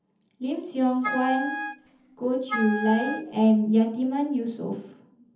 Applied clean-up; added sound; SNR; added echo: none; Wind instrument, woodwind instrument; 7 dB; reverberation time 0.7 s.